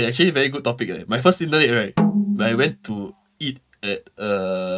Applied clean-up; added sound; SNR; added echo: neural mask model RNNoise.